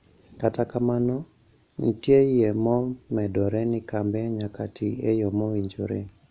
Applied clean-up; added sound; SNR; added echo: none; none; none; none.